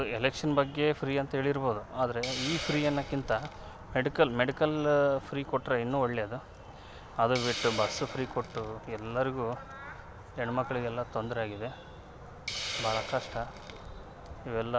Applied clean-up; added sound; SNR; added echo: none; Hiss; 13 dB; none.